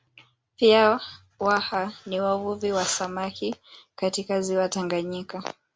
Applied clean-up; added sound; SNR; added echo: none; none; none; none.